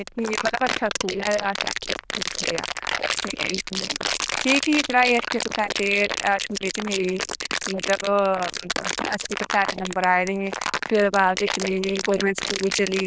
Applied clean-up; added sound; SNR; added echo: neural diffusion model UNIVERSE++.